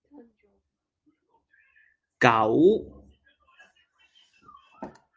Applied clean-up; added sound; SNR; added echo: none; none; none; none.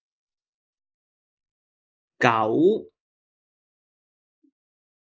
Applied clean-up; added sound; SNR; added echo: neural mask model Resemble Enhance denoiser.